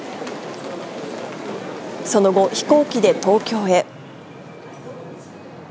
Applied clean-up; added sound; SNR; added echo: none; none; none; none.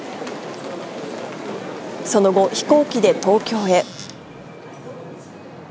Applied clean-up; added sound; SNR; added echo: none; Squeak / Cupboard open or close; 18 dB; none.